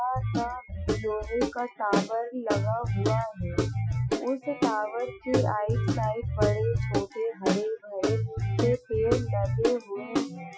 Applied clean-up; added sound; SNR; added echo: classical method Wiener filter.